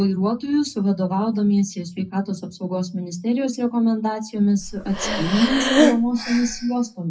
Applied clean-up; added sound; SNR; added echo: classical method WPE with log-MMSE.